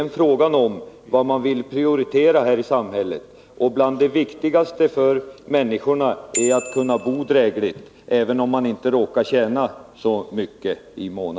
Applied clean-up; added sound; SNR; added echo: none; Bicycle bell; 14 dB; none.